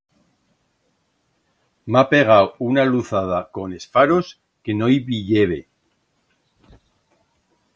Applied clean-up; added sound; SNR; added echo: none; none; none; none.